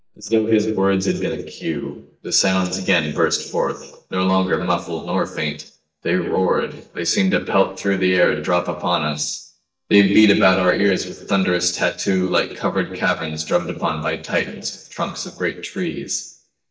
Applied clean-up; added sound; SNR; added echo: neural mask model DeepFilterNet 3.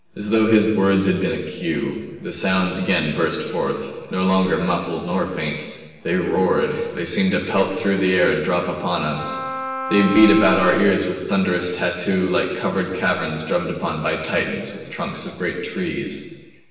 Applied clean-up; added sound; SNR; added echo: none; Wind instrument, woodwind instrument; 7 dB; reverberation time 1.3 s.